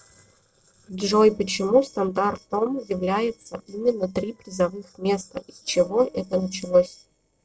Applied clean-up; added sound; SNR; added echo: neural separator model SepFormer DNS4.